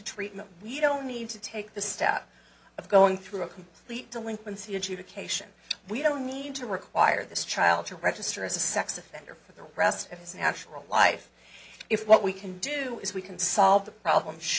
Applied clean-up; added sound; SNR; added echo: none; none; none; none.